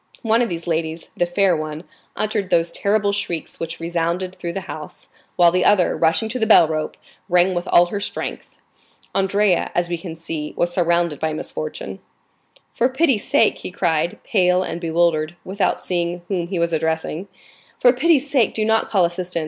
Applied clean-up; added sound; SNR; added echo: none; none; none; none.